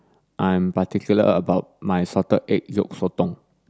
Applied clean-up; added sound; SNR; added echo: none; none; none; none.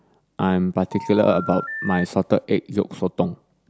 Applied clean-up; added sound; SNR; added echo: none; Telephone; 11 dB; none.